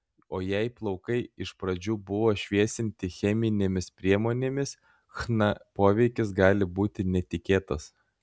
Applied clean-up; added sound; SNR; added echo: none; none; none; none.